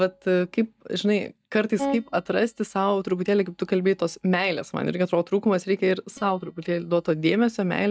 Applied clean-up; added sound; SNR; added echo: neural mask model DeepFilterNet 3.